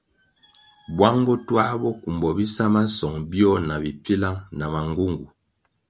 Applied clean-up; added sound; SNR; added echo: none; none; none; none.